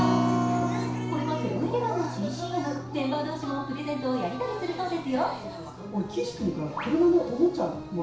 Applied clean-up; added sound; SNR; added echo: none; Acoustic guitar; 5 dB; reverberation time 0.6 s.